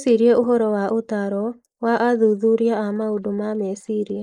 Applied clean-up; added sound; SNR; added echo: neural mask model Resemble Enhance denoiser.